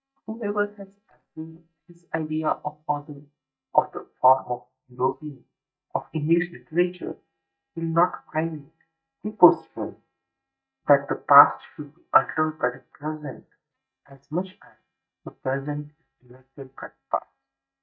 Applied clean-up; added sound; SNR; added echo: neural mask model DeepFilterNet 3.